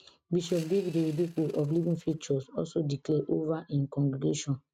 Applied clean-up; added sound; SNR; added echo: neural mask model RNNoise.